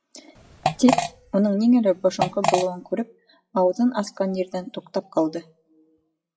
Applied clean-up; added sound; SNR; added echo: classical method WPE with log-MMSE.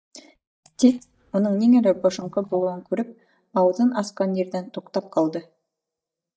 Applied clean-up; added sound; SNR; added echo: neural mask model DeepFilterNet 3.